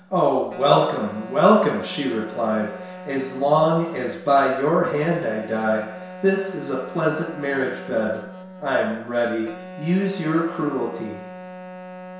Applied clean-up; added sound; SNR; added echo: none; Wind instrument, woodwind instrument; 15 dB; reverberation time 0.7 s.